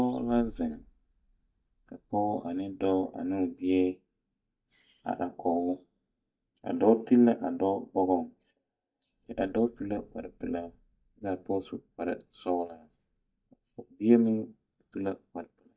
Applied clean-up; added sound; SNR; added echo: neural mask model DeepFilterNet 3.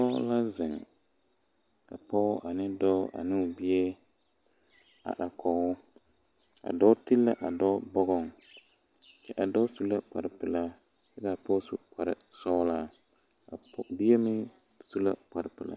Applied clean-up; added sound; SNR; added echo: none; none; none; none.